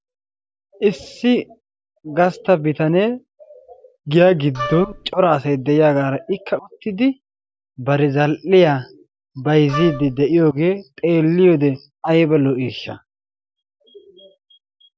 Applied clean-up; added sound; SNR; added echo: none; Wind instrument, woodwind instrument; 10 dB; none.